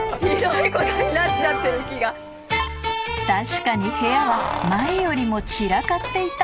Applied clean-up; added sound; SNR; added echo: none; Keys jangling; 10 dB; none.